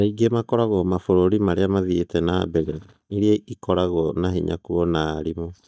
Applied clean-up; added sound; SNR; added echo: neural mask model DeepFilterNet 3.